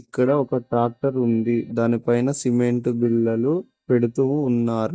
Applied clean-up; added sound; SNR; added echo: neural mask model DeepFilterNet 3.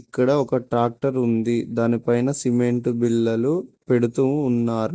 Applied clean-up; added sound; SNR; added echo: none; none; none; none.